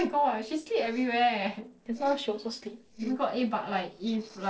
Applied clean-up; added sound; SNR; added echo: neural separator model SepFormer DNS4.